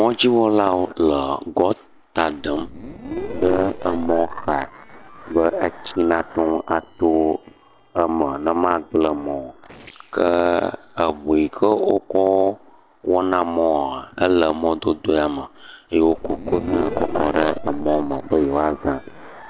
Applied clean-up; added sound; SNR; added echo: neural separator model SepFormer DNS4.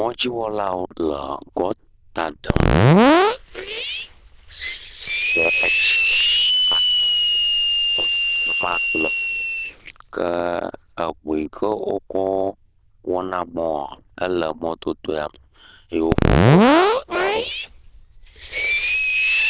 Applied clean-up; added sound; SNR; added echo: neural diffusion model UNIVERSE++.